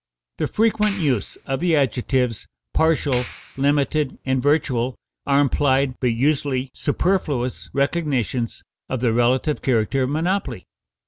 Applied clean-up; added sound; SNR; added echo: none; Clapping; 18 dB; none.